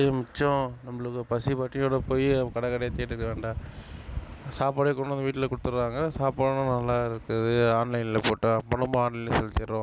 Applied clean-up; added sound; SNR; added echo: none; none; none; none.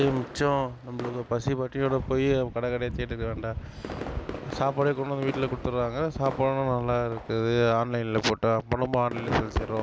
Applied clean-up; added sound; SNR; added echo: none; Fireworks; 14 dB; none.